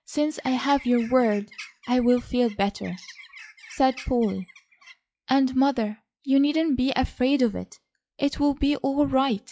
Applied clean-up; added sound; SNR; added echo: classical method log-MMSE.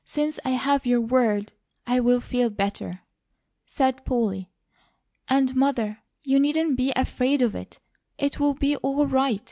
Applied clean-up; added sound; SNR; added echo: none; none; none; none.